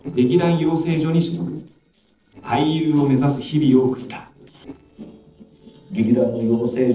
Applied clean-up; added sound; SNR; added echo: neural separator model SepFormer DNS4.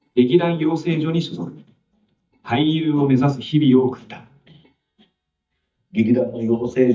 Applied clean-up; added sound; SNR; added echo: neural mask model DeepFilterNet 3.